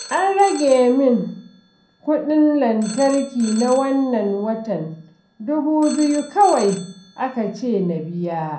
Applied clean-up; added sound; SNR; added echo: none; Telephone; 19 dB; reverberation time 0.6 s.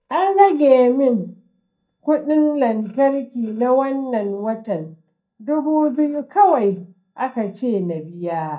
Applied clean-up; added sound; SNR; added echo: neural mask model DeepFilterNet 3.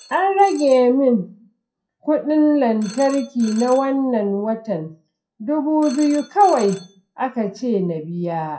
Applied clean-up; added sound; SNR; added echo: classical method WPE with log-MMSE.